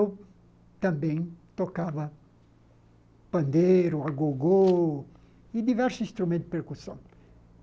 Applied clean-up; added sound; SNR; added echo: none; none; none; none.